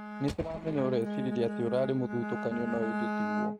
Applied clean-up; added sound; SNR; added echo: neural mask model RNNoise.